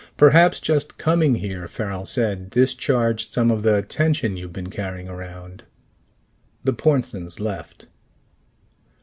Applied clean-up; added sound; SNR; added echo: none; none; none; none.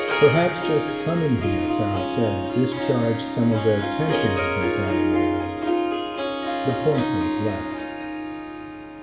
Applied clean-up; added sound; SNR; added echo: none; Harp; 0 dB; reverberation time 0.8 s.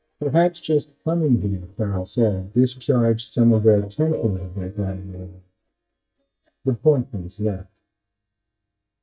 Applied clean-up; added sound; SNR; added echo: neural mask model DeepFilterNet 3.